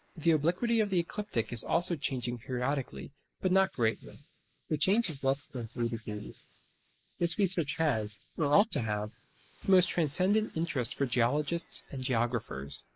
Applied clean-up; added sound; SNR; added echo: neural mask model Resemble Enhance denoiser.